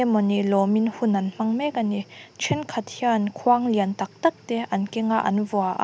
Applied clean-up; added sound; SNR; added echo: none; none; none; none.